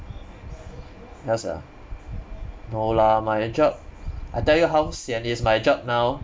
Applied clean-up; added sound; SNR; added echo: none; none; none; none.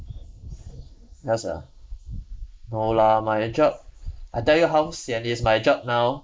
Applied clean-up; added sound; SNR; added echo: neural mask model Resemble Enhance denoiser.